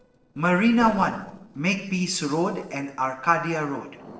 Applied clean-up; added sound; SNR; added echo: neural separator model SepFormer DNS4.